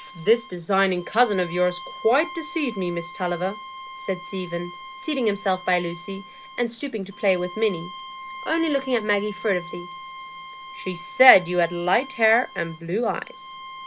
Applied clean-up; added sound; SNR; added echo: none; Bowed string instrument; 15 dB; none.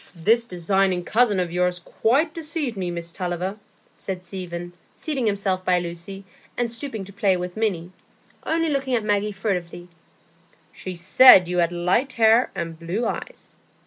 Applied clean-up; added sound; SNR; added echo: none; none; none; none.